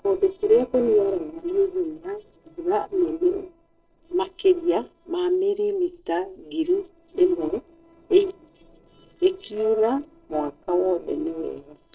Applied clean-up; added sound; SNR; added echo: neural separator model SepFormer DNS4.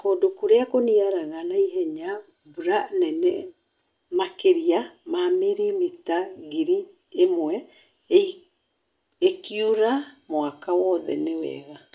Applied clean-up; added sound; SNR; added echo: none; none; none; none.